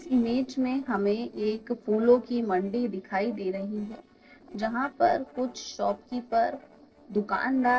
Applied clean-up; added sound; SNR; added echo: neural separator model SepFormer DNS4.